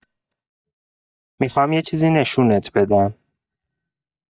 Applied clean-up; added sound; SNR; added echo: neural mask model DeepFilterNet 3.